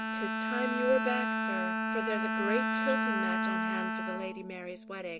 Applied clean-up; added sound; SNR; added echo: none; Bowed string instrument; -3 dB; none.